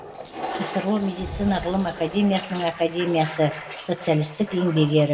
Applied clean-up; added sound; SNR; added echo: none; Toilet flush; 12 dB; reverberation time 0.7 s.